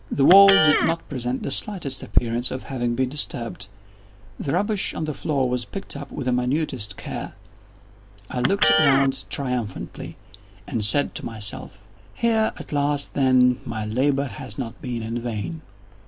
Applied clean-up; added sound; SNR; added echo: none; Electric guitar; 4 dB; none.